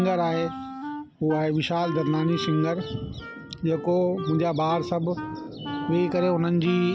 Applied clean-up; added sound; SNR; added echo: none; Wind instrument, woodwind instrument; 10 dB; none.